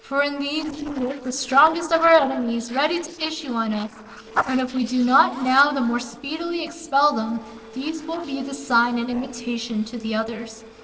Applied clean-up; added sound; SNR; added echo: neural separator model SepFormer DNS4.